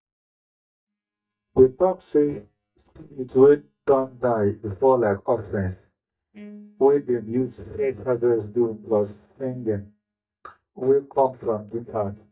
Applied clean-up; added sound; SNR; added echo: neural mask model DeepFilterNet 3.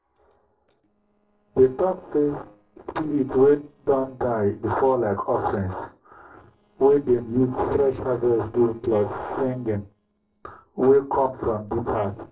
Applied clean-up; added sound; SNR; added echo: neural separator model SepFormer DNS4.